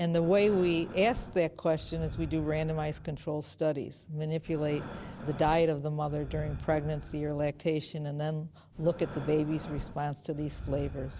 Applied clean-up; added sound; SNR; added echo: none; Breathing; 12 dB; none.